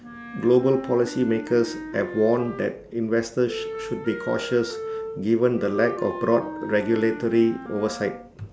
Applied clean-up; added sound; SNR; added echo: none; Wind instrument, woodwind instrument; 11 dB; none.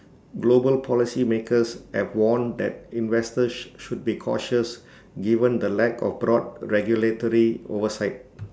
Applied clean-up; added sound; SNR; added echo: none; none; none; none.